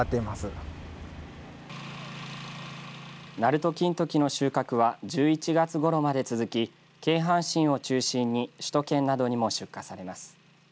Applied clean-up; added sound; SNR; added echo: none; none; none; none.